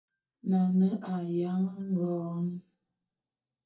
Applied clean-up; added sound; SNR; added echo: neural mask model DeepFilterNet 3.